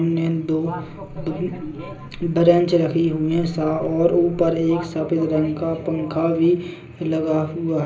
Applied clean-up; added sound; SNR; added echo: none; Buzz; 20 dB; reverberation time 0.5 s.